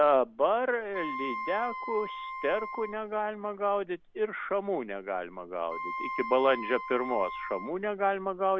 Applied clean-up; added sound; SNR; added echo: none; Wind instrument, woodwind instrument; 8 dB; none.